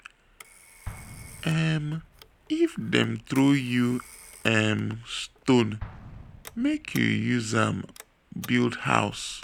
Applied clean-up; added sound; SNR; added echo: none; Telephone + Explosion; 20 dB; none.